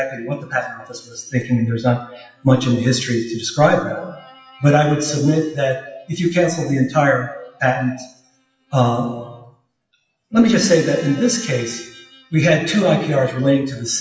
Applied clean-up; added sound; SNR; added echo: classical method WPE with log-MMSE.